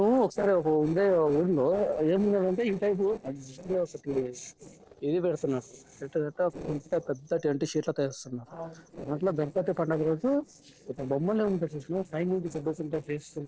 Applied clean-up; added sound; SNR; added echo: neural separator model SepFormer DNS4.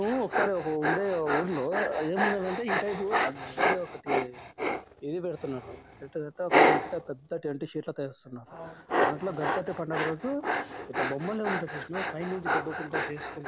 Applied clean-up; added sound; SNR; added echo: none; Dog; -3 dB; none.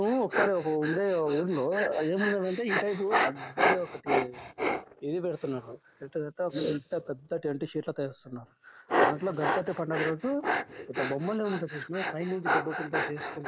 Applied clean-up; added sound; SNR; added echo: neural mask model Resemble Enhance denoiser.